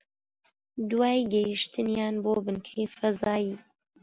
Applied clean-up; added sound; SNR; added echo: none; none; none; none.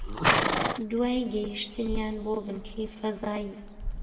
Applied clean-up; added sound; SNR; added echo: none; Livestock, farm animals, working animals; -1 dB; reverberation time 1.2 s.